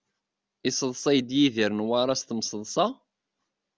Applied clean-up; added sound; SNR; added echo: none; none; none; none.